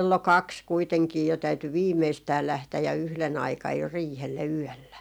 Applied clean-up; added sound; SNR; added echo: none; none; none; none.